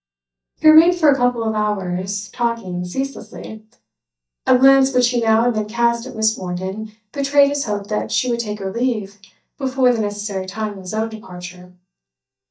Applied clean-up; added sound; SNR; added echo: neural mask model DeepFilterNet 3.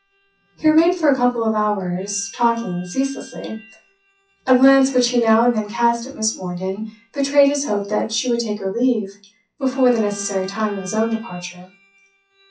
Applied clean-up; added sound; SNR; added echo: classical method WPE with log-MMSE.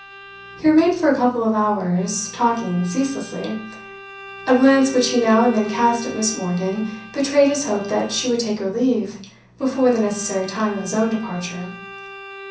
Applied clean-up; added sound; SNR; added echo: none; Bowed string instrument; 17 dB; reverberation time 0.6 s.